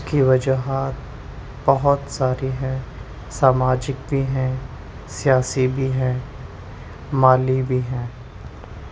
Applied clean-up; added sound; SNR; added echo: none; none; none; none.